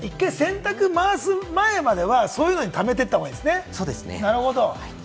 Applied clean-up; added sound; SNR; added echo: none; none; none; none.